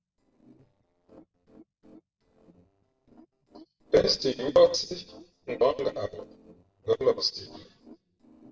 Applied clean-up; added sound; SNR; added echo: neural separator model SepFormer DNS4.